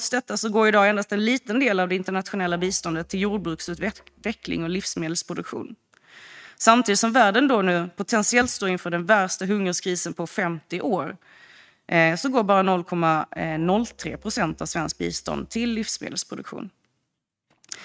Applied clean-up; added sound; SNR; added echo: neural mask model RNNoise.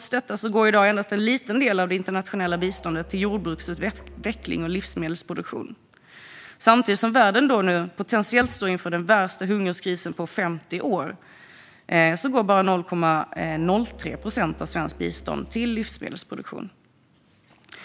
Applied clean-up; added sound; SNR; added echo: none; Musical instrument; 20 dB; none.